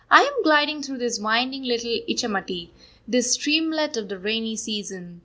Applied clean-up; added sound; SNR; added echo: none; none; none; none.